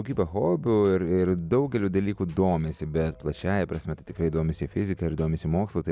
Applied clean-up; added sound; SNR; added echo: none; none; none; none.